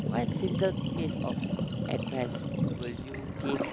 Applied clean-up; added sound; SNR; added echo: none; Sink (filling or washing); -4 dB; none.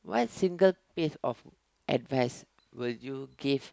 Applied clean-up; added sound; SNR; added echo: none; none; none; none.